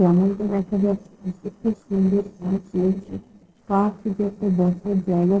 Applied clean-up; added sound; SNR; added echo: neural separator model SepFormer DNS4.